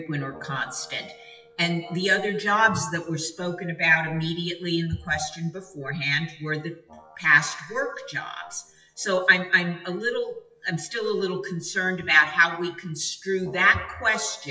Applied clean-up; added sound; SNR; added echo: classical method WPE with log-MMSE.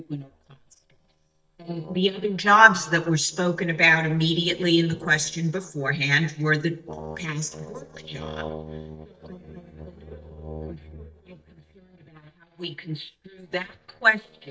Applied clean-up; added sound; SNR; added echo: neural mask model DeepFilterNet 3.